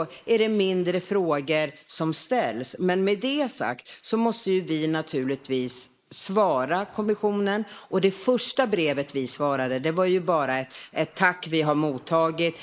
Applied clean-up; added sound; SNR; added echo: neural mask model Resemble Enhance denoiser.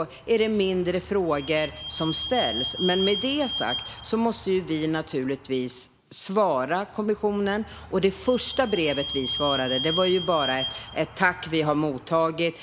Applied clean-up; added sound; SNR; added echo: none; Squeak / Vehicle; 9 dB; none.